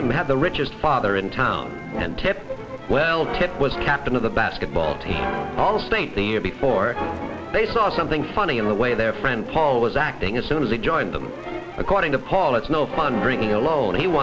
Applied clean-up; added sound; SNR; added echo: none; none; none; none.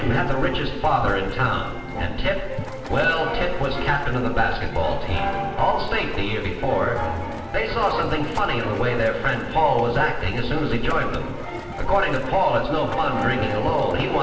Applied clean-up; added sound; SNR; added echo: none; Boiling; 16 dB; reverberation time 1.0 s.